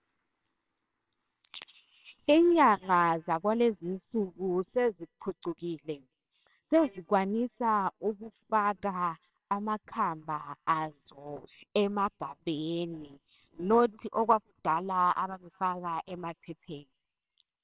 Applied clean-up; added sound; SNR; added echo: neural separator model SepFormer WHAMR!.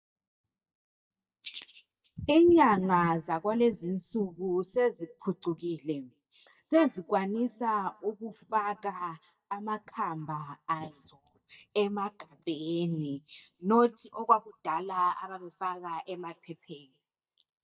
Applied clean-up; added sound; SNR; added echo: neural mask model DeepFilterNet 3.